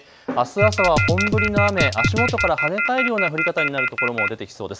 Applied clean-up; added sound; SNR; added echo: none; Drum kit + Telephone; -1 dB; none.